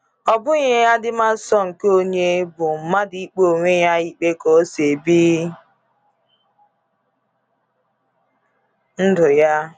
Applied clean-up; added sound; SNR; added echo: none; none; none; none.